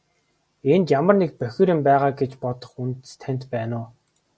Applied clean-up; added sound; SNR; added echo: none; none; none; none.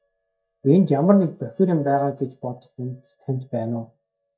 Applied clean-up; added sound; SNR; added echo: neural mask model DeepFilterNet 3.